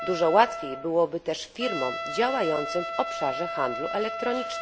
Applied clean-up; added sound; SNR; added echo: none; Trumpet; 7 dB; none.